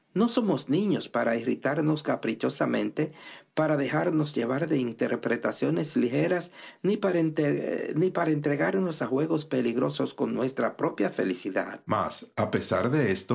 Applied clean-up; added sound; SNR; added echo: none; none; none; none.